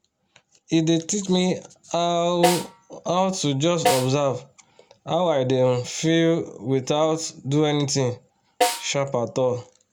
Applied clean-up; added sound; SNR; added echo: none; Snare drum; 5 dB; none.